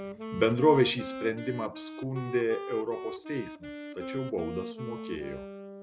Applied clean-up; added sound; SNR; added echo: none; Wind instrument, woodwind instrument; 9 dB; none.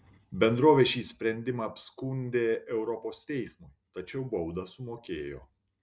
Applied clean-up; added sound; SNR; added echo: none; none; none; none.